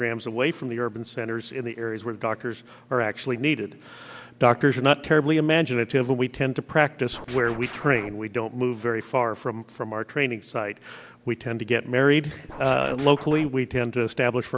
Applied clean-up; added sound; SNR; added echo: none; Scratching (performance technique); 14 dB; none.